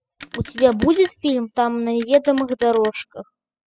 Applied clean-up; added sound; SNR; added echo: classical method spectral subtraction.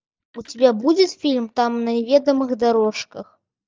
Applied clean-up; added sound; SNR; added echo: neural mask model DeepFilterNet 3.